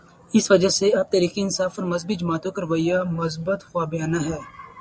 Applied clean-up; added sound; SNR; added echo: none; none; none; none.